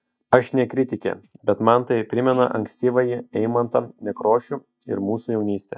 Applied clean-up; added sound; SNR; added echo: neural mask model DeepFilterNet 3.